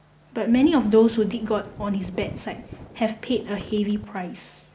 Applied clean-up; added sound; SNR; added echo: none; Wind; 16 dB; none.